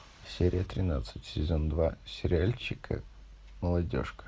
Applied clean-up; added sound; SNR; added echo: none; none; none; none.